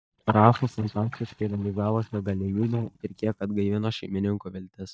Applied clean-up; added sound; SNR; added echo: neural mask model DeepFilterNet 3.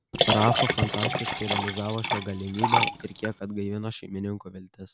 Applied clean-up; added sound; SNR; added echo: none; Liquid; -3 dB; none.